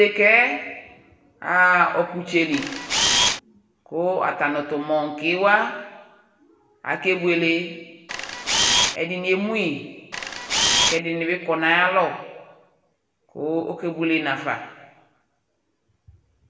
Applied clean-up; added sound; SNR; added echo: none; Camera; -3 dB; reverberation time 1.0 s.